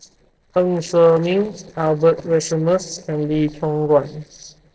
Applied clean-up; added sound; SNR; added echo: neural separator model SepFormer DNS4.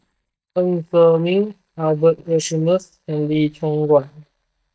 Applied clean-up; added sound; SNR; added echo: neural mask model DeepFilterNet 3.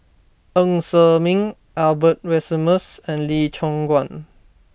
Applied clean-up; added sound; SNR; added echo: none; none; none; none.